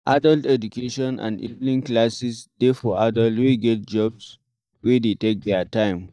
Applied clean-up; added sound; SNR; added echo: neural mask model DeepFilterNet 3.